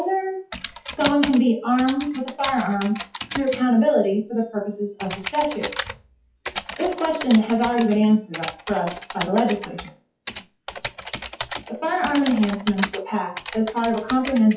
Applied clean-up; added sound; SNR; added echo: classical method WPE with log-MMSE.